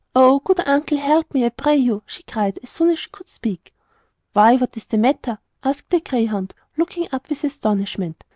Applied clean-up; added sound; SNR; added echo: none; none; none; none.